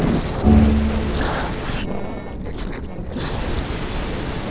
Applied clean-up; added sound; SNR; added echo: neural separator model SepFormer DNS4.